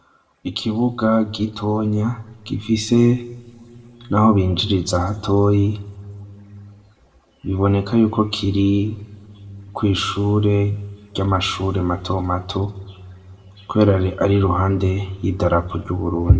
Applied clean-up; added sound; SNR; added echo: none; none; none; reverberation time 1.4 s.